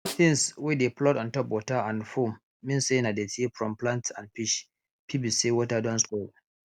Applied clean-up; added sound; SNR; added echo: none; Snare drum; 15 dB; none.